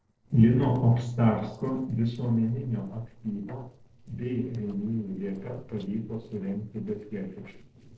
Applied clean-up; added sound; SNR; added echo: neural separator model SepFormer DNS4.